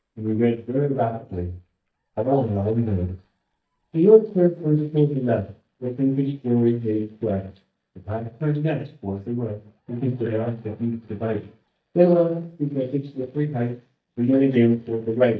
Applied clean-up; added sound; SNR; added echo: neural mask model DeepFilterNet 3.